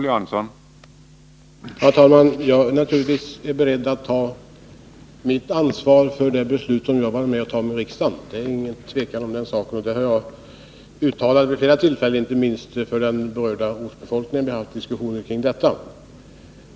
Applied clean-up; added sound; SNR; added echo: none; none; none; none.